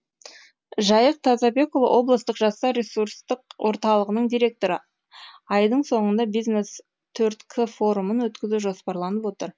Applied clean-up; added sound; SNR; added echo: none; none; none; none.